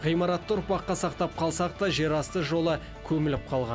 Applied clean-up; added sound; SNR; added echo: none; none; none; none.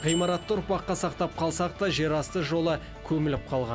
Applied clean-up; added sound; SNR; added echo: none; Bicycle bell; 17 dB; none.